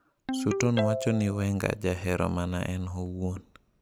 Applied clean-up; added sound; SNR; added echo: none; Ringtone; 8 dB; none.